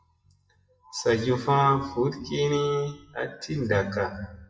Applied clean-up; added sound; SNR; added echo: classical method WPE with log-MMSE.